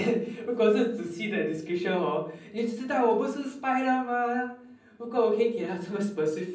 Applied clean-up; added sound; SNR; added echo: none; none; none; reverberation time 0.6 s.